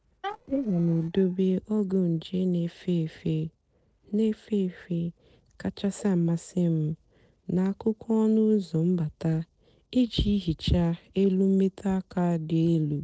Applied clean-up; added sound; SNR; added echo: neural separator model SepFormer DNS4.